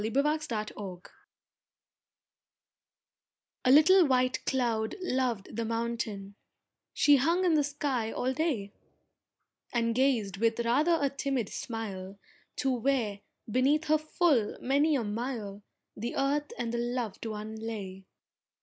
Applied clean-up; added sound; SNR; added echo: none; none; none; none.